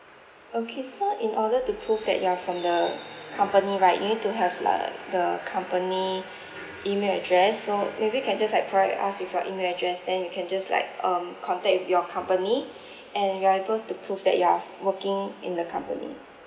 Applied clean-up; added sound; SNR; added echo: none; none; none; none.